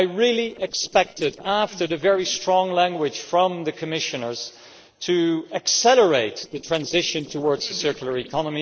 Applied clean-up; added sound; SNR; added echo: neural separator model SepFormer DNS4.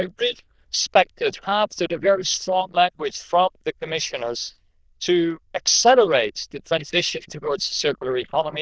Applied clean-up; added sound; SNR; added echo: neural diffusion model UNIVERSE++.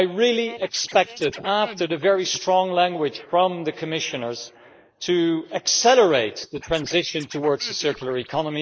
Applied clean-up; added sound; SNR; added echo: neural mask model Resemble Enhance denoiser.